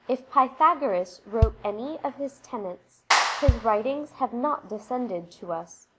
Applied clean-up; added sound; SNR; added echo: none; Clapping + Bass drum; 1 dB; none.